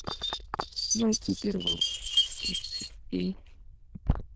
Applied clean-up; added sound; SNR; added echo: neural diffusion model UNIVERSE++.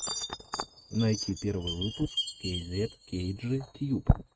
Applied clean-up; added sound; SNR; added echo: neural mask model RNNoise.